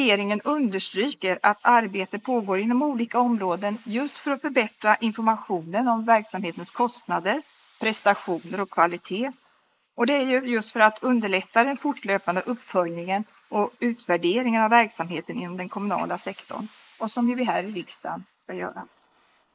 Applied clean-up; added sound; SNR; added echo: neural mask model Resemble Enhance denoiser.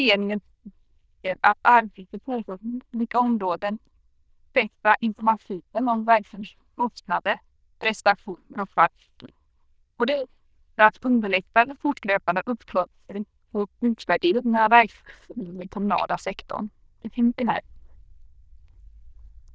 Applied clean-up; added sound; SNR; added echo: neural diffusion model UNIVERSE++.